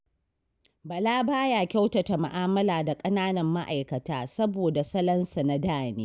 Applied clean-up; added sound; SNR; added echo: none; none; none; none.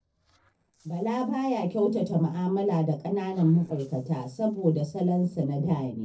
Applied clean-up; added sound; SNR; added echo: neural separator model SepFormer DNS4.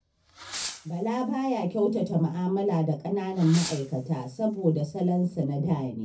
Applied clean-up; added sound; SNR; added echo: none; Fireworks; 17 dB; reverberation time 0.3 s.